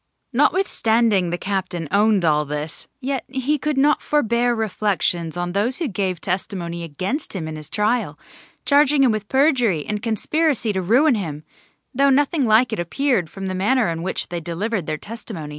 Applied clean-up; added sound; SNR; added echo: none; none; none; none.